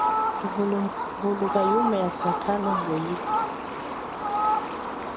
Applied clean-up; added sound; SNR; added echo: none; Fowl; -1 dB; none.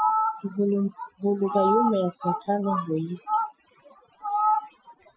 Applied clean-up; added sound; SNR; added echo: classical method Wiener filter.